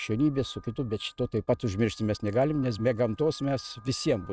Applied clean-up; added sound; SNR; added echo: neural mask model RNNoise.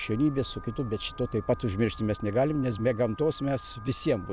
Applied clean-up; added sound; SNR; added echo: none; Alarm; 19 dB; none.